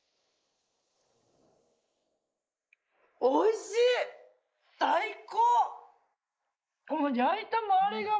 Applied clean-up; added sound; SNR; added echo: neural mask model Resemble Enhance denoiser.